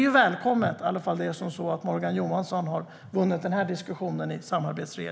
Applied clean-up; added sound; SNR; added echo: none; none; none; none.